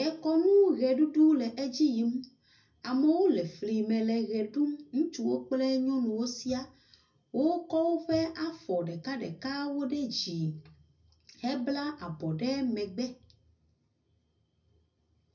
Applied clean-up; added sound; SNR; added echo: none; none; none; reverberation time 0.4 s.